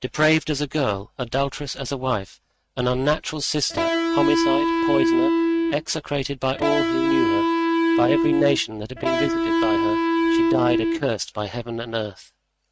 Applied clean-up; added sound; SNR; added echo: neural mask model RNNoise.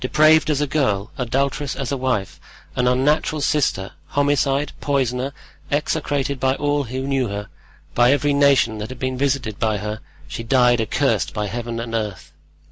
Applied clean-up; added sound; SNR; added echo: none; none; none; none.